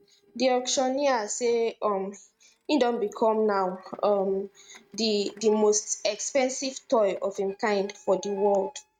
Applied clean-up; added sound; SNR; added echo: neural mask model RNNoise.